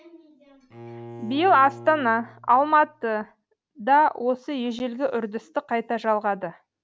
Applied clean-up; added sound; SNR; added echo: none; Bowed string instrument; 18 dB; none.